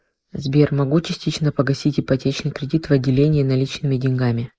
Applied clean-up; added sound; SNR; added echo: neural mask model Resemble Enhance denoiser.